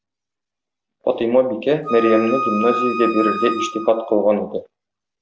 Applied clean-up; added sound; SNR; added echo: none; Wind instrument, woodwind instrument; 4 dB; none.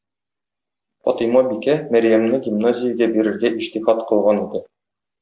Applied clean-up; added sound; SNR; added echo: none; none; none; none.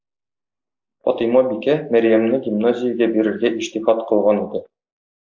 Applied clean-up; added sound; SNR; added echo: neural mask model Resemble Enhance denoiser.